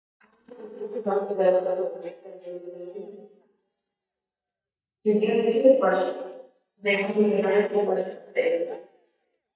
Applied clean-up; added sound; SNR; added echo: neural mask model DeepFilterNet 3.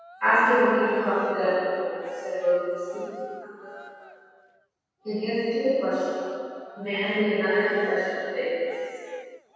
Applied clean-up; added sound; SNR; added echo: none; Cheering; 19 dB; reverberation time 2.2 s.